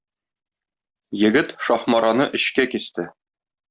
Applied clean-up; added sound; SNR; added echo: none; none; none; none.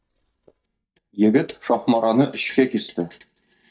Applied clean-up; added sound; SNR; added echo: neural mask model DeepFilterNet 3.